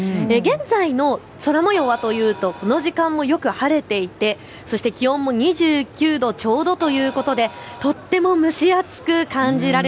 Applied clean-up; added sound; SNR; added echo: none; Crash cymbal; 16 dB; none.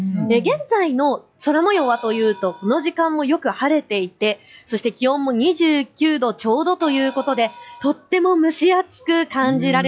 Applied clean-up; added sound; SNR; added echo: classical method log-MMSE.